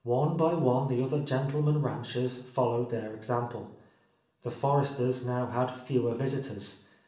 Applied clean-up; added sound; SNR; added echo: none; none; none; reverberation time 0.6 s.